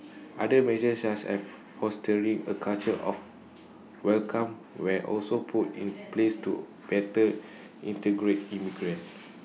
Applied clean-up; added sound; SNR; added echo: none; none; none; none.